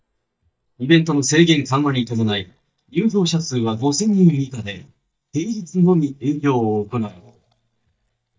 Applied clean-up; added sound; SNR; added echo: neural mask model DeepFilterNet 3.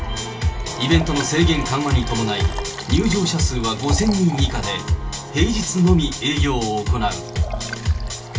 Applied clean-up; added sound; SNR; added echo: none; Liquid; 18 dB; reverberation time 0.2 s.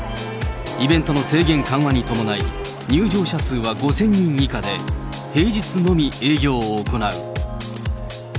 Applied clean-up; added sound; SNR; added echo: none; none; none; none.